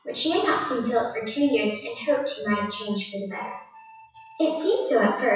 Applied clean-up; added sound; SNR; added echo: classical method WPE with log-MMSE.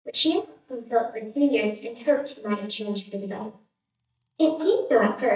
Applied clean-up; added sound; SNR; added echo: neural mask model DeepFilterNet 3.